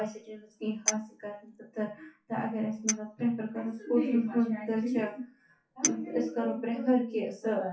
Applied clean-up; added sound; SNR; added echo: classical method WPE with log-MMSE.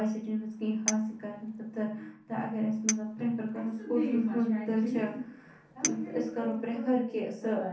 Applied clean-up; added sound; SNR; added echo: none; Chink, clink; 10 dB; reverberation time 0.6 s.